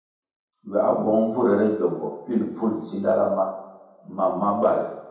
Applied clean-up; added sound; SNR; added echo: none; none; none; reverberation time 0.9 s.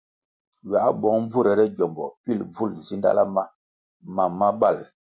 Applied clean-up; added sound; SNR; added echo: none; none; none; none.